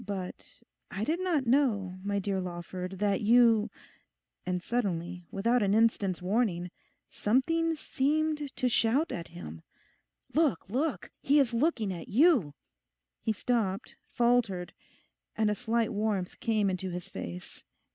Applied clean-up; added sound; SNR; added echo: none; none; none; none.